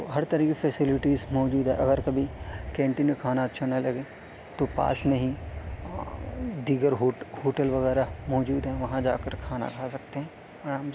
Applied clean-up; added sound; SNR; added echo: none; Wind; 11 dB; none.